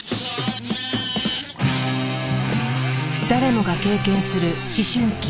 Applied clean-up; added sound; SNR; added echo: none; none; none; none.